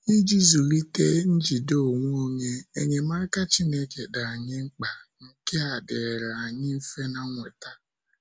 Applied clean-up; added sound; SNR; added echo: none; none; none; none.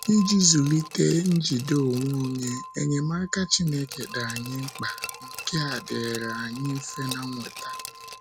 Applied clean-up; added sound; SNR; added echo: none; Glass + Glass; 14 dB; none.